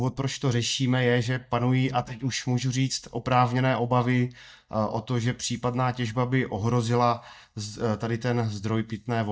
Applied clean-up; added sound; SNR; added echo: neural mask model DeepFilterNet 3.